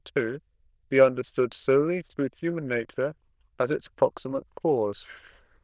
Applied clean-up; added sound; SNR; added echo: neural diffusion model UNIVERSE++.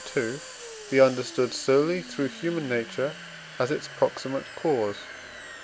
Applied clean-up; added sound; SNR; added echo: none; Domestic sounds, home sounds; 14 dB; none.